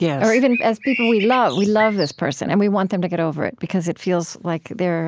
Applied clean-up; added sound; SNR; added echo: none; Bird; 10 dB; none.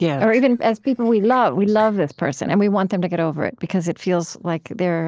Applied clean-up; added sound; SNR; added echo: neural separator model SepFormer DNS4.